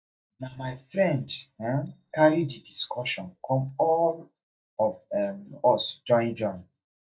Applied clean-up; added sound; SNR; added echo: neural mask model DeepFilterNet 3.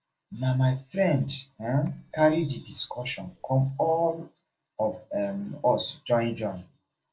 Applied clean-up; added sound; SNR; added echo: neural separator model SepFormer DNS4.